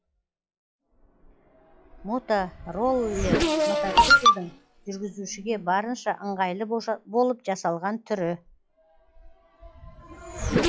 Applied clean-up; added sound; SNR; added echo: classical method log-MMSE.